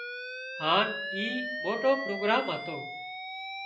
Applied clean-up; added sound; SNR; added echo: none; Alarm; 6 dB; reverberation time 0.5 s.